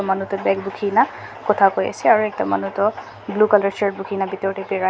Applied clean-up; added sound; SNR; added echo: none; none; none; none.